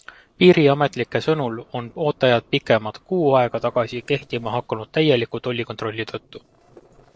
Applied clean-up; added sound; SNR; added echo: neural separator model SepFormer DNS4.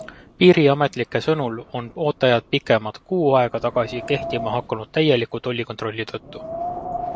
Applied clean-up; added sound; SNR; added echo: none; Wind; 14 dB; none.